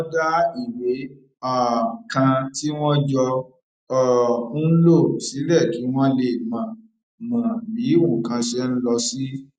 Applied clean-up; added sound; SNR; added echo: none; none; none; none.